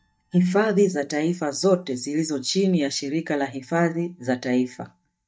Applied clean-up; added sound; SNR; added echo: neural mask model DeepFilterNet 3.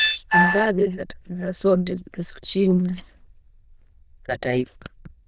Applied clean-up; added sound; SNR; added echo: neural diffusion model UNIVERSE++.